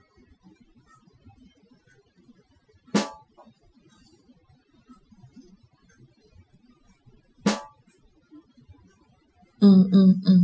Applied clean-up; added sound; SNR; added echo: classical method Wiener filter.